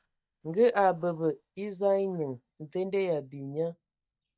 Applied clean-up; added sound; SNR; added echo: neural mask model DeepFilterNet 3.